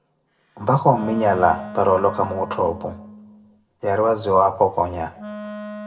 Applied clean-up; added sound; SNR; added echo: none; Wind instrument, woodwind instrument; 16 dB; reverberation time 0.7 s.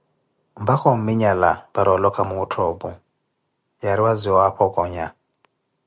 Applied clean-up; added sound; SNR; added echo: none; none; none; none.